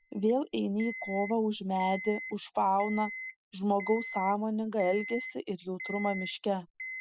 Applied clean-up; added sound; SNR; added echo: classical method spectral subtraction.